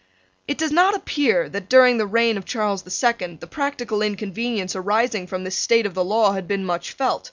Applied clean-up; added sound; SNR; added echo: none; none; none; none.